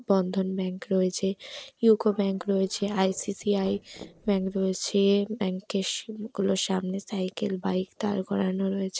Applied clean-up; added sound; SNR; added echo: neural separator model SepFormer DNS4.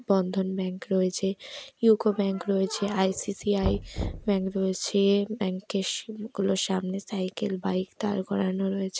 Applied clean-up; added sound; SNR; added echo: none; Knock; 10 dB; none.